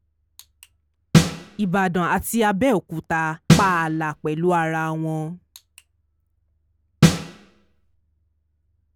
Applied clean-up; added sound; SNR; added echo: none; Snare drum; -4 dB; none.